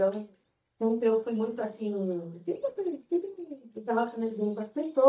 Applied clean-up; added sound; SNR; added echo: neural mask model DeepFilterNet 3.